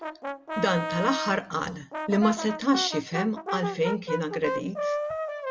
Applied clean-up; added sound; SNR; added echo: none; Brass instrument; 4 dB; none.